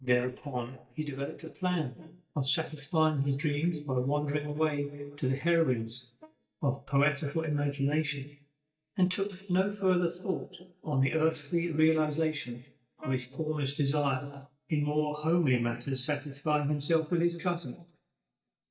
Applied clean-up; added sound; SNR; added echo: neural mask model DeepFilterNet 3.